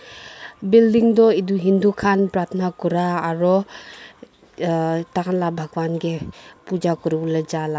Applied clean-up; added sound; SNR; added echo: none; none; none; none.